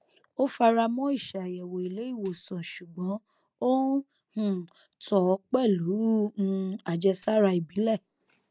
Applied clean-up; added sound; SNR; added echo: none; Tambourine; 18 dB; none.